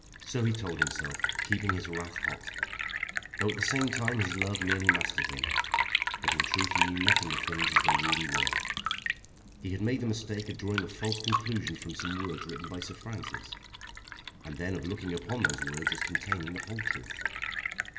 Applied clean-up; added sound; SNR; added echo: none; Liquid; -3 dB; reverberation time 1.7 s.